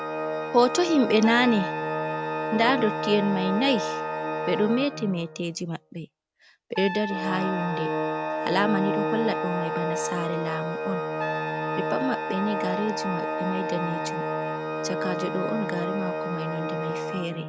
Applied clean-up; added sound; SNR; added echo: none; Organ + Trumpet; 2 dB; none.